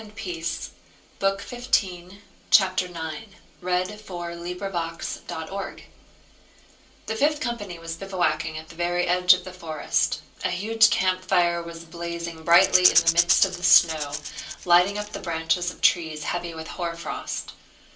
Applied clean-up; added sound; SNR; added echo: none; Rattle / Rattle (instrument); 1 dB; reverberation time 0.3 s.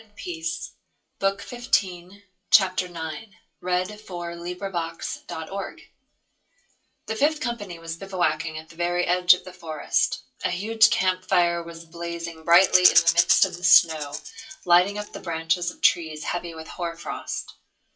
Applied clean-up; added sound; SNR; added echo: classical method WPE with log-MMSE.